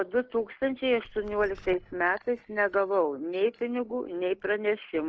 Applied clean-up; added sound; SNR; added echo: neural mask model DeepFilterNet 3.